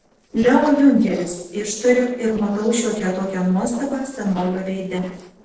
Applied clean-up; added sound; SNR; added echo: neural separator model SepFormer DNS4.